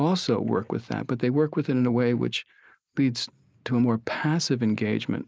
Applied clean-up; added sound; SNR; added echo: neural mask model Resemble Enhance denoiser.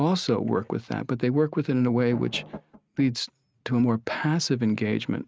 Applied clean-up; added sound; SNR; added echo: neural mask model RNNoise.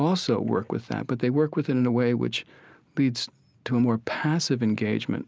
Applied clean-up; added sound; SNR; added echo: none; none; none; none.